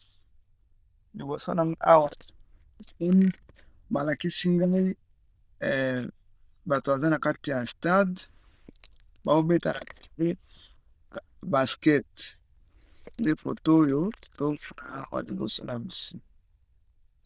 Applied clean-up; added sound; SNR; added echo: neural diffusion model UNIVERSE++.